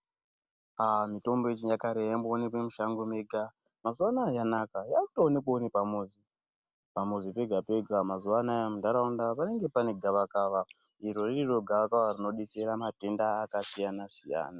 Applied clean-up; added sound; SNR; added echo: none; none; none; none.